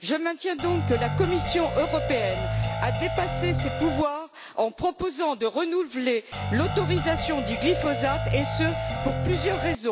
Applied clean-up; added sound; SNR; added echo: none; Guitar; 1 dB; none.